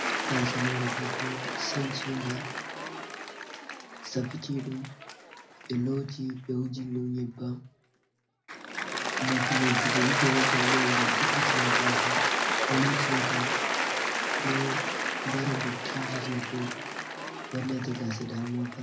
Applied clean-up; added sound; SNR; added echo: none; Applause / Cheering; -3 dB; reverberation time 0.4 s.